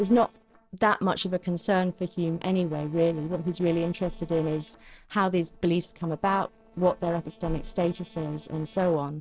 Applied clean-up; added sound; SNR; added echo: neural separator model SepFormer DNS4.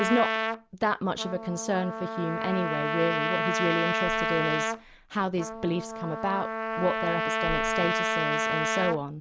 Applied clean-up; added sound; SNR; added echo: none; Trumpet; 0 dB; none.